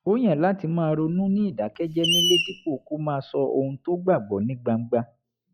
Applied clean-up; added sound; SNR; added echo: classical method log-MMSE.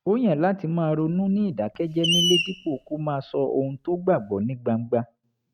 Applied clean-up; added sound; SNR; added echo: neural mask model RNNoise.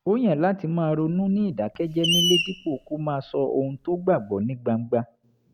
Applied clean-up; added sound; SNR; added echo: none; Screech; 6 dB; none.